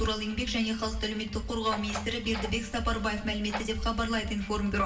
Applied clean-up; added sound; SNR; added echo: none; Door; 13 dB; reverberation time 0.7 s.